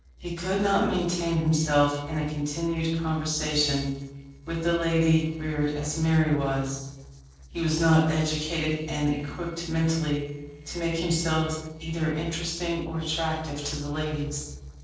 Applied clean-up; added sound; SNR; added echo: neural separator model SepFormer DNS4.